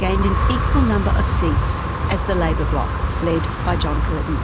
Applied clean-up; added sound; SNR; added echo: none; Wind; -5 dB; none.